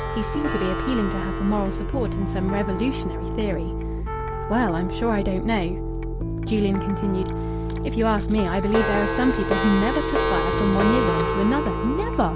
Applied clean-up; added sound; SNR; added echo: none; Clock + Piano; 0 dB; none.